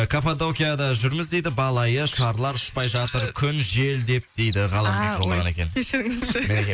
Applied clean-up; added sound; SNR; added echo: neural mask model Resemble Enhance denoiser.